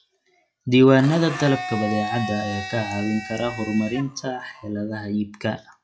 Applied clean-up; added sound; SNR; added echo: classical method log-MMSE.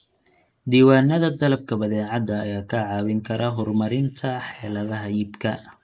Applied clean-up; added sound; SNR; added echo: neural mask model Resemble Enhance denoiser.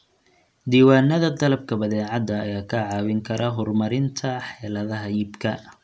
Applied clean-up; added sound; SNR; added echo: none; none; none; none.